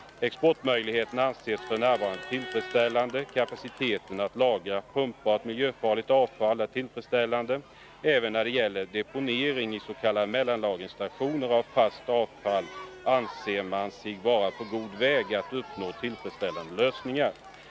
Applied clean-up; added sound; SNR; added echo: none; Crowd; 17 dB; none.